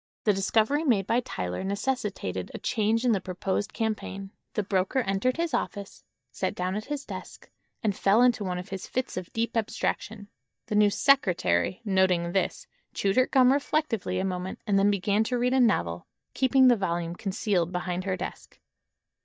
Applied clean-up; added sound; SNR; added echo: neural mask model DeepFilterNet 3.